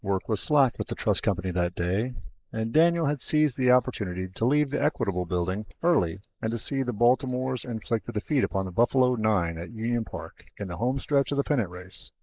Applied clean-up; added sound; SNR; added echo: neural mask model Resemble Enhance denoiser.